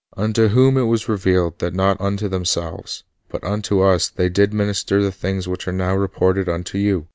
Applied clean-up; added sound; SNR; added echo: none; none; none; none.